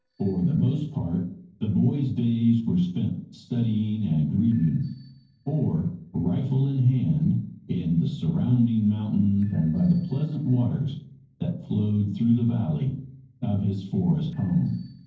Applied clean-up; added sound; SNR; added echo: neural separator model SepFormer DNS4.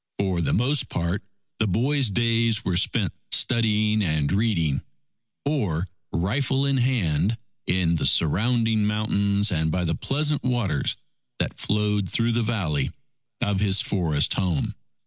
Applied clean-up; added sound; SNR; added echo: none; none; none; none.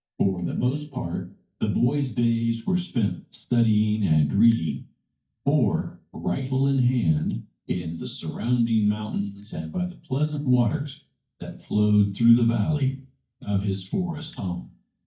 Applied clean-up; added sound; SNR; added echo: neural mask model DeepFilterNet 3.